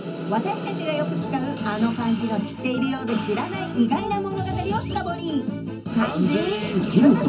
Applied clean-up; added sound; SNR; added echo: none; none; none; reverberation time 0.4 s.